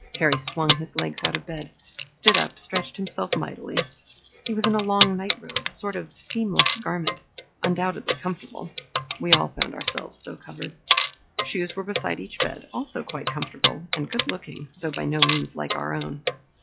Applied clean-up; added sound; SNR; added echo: classical method log-MMSE.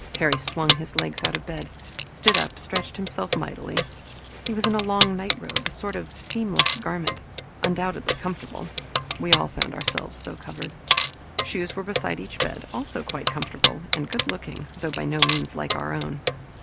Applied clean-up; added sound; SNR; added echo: none; Keys jangling; -1 dB; none.